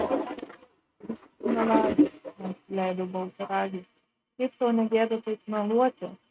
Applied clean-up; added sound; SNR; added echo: neural mask model RNNoise.